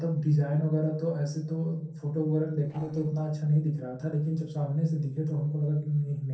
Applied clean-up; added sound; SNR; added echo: neural separator model SepFormer DNS4.